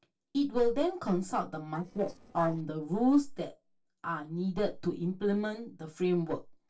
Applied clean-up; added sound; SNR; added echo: neural separator model SepFormer DNS4.